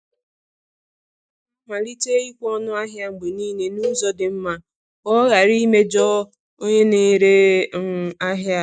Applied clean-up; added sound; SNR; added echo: neural mask model DeepFilterNet 3.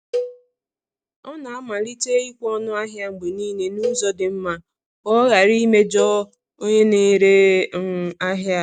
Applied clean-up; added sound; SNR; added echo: none; Cowbell; 12 dB; none.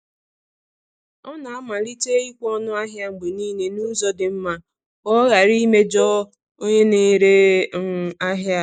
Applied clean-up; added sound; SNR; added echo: neural mask model Resemble Enhance denoiser.